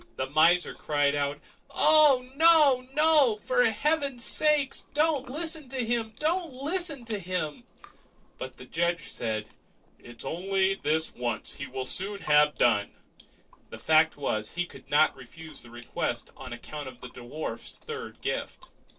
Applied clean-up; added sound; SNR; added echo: neural separator model SepFormer DNS4.